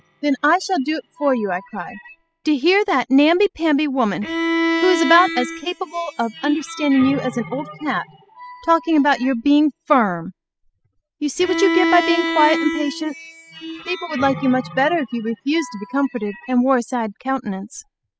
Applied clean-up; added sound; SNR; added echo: classical method spectral subtraction.